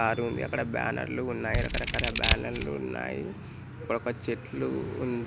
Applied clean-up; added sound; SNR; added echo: none; Scissors; -3 dB; none.